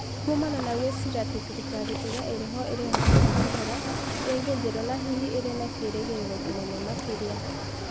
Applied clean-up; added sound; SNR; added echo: none; Cricket / Waves, surf; -3 dB; none.